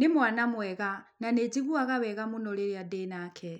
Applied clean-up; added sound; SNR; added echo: none; none; none; none.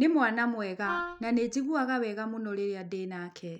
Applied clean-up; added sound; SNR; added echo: none; Wind instrument, woodwind instrument; 8 dB; none.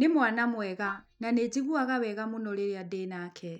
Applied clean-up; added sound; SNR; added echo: neural mask model DeepFilterNet 3.